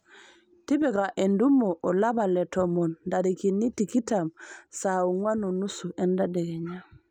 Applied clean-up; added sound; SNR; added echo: none; none; none; none.